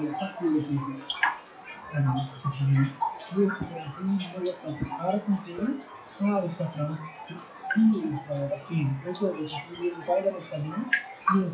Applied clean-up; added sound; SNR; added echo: classical method WPE with log-MMSE.